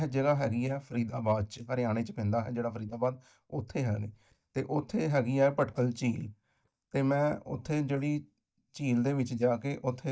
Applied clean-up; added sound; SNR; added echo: neural mask model DeepFilterNet 3.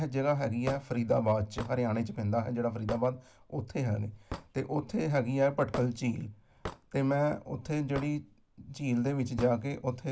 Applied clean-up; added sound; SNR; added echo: none; Hammer / Wood; 15 dB; none.